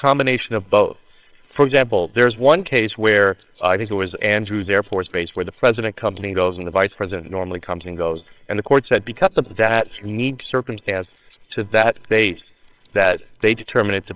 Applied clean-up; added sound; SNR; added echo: neural separator model SepFormer WHAMR!.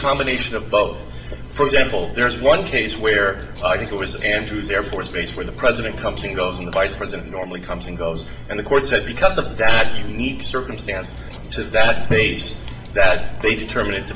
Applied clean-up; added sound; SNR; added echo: none; Cutlery, silverware; 13 dB; reverberation time 0.8 s.